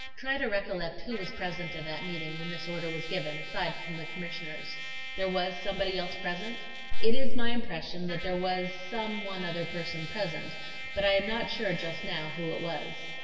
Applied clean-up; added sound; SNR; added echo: none; Trumpet; 16 dB; reverberation time 1.8 s.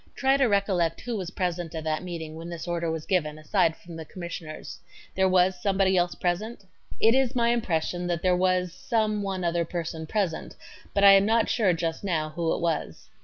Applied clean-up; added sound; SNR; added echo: none; none; none; none.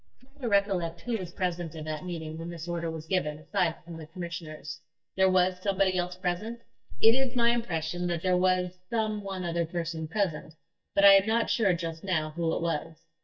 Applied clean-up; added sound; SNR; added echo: neural mask model DeepFilterNet 3.